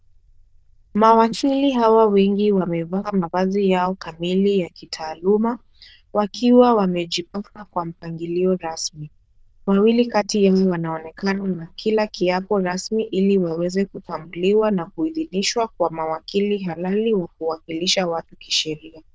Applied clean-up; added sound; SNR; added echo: neural diffusion model UNIVERSE++.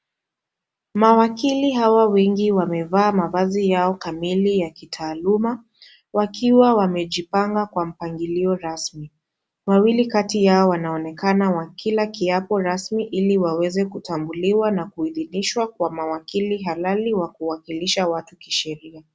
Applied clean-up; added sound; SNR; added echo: none; none; none; none.